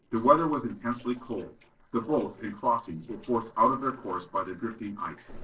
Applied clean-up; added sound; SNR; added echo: neural separator model SepFormer DNS4.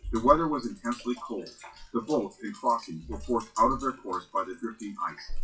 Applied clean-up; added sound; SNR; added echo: classical method WPE with log-MMSE.